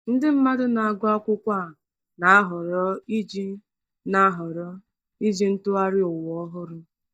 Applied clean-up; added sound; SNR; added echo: neural mask model DeepFilterNet 3.